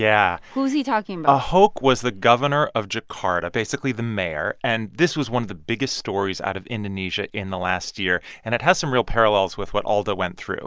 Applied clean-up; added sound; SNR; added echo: none; none; none; none.